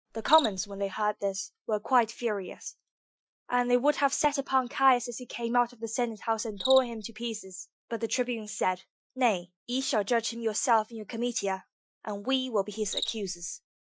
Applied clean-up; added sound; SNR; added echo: classical method Wiener filter.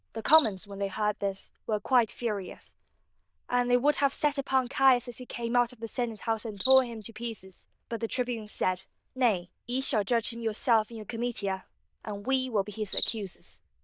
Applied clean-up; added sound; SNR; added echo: neural diffusion model UNIVERSE++.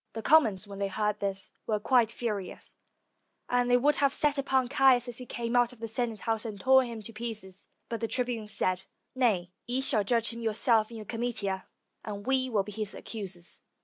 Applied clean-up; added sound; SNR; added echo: none; none; none; none.